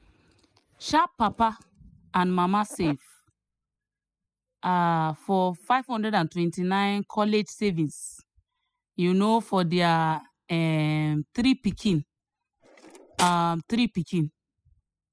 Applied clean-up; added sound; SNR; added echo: classical method spectral subtraction.